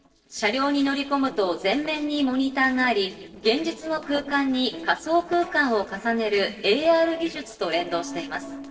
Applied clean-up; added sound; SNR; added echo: neural separator model SepFormer DNS4.